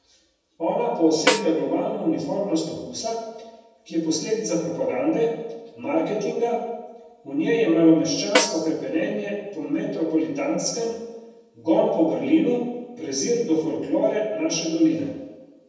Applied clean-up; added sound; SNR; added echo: none; Snare drum; 3 dB; reverberation time 1.1 s.